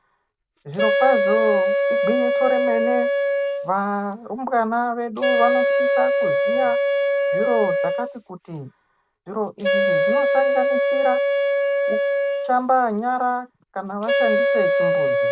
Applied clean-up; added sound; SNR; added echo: none; Wind instrument, woodwind instrument; -4 dB; none.